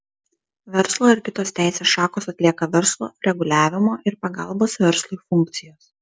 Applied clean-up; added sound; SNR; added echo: none; none; none; none.